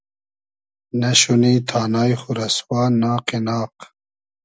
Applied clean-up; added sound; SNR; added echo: none; none; none; none.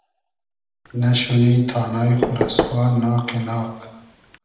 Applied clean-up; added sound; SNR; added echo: none; Knock / Wood; 8 dB; reverberation time 1.0 s.